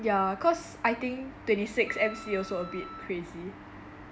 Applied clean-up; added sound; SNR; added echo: none; Wind instrument, woodwind instrument; 15 dB; none.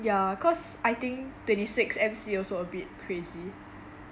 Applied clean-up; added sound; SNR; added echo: none; none; none; none.